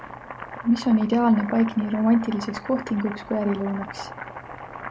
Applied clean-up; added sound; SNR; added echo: none; Boiling; 13 dB; none.